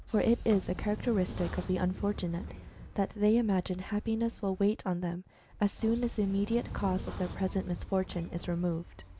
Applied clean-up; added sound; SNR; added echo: none; Sliding door / Train; 12 dB; none.